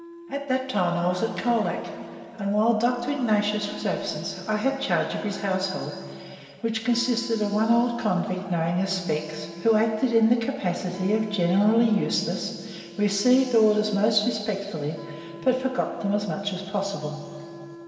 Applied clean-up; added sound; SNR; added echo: none; Wind instrument, woodwind instrument; 18 dB; reverberation time 2.7 s.